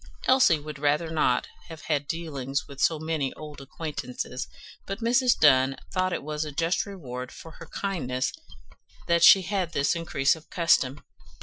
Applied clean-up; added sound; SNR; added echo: classical method Wiener filter.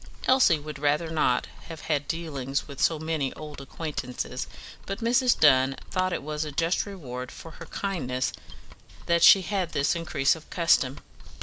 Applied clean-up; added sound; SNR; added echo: none; Mechanisms; 11 dB; none.